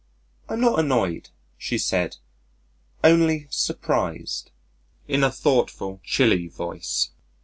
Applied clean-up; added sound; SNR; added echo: none; none; none; none.